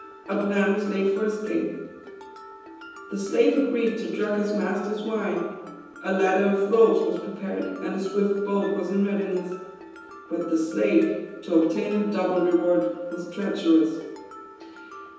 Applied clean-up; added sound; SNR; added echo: none; Mallet percussion; 18 dB; reverberation time 1.1 s.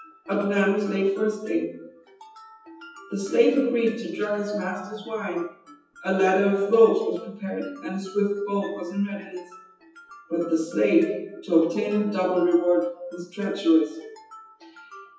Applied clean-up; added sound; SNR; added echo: classical method WPE with log-MMSE.